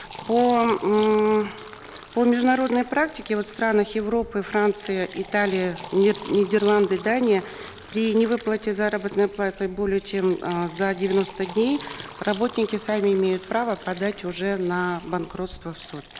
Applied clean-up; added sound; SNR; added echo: none; Fill (with liquid); 19 dB; none.